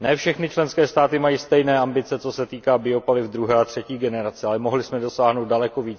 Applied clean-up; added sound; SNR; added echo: none; none; none; none.